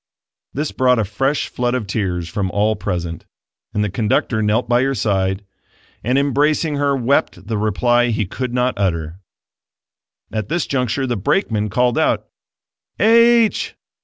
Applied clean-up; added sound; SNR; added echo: none; none; none; none.